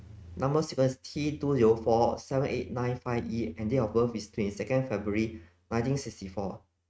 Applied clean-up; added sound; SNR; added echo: neural mask model RNNoise.